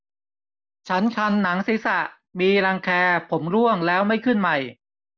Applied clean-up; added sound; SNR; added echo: none; none; none; none.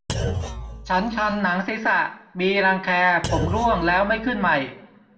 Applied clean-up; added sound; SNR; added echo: none; Thump, thud; 8 dB; reverberation time 0.4 s.